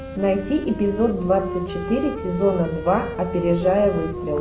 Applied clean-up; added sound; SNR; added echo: none; Wind instrument, woodwind instrument; 10 dB; none.